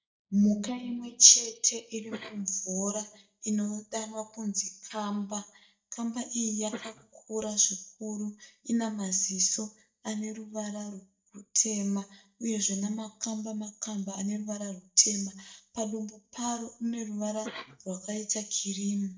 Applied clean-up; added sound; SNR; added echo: neural mask model DeepFilterNet 3.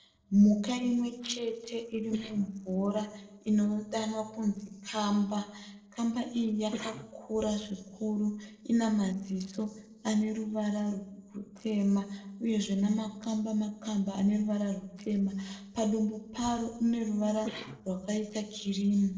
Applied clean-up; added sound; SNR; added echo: neural separator model SepFormer DNS4.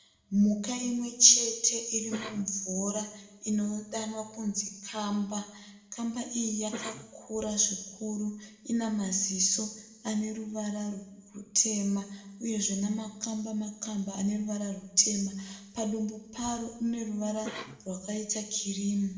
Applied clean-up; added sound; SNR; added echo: none; Cough; 15 dB; reverberation time 0.9 s.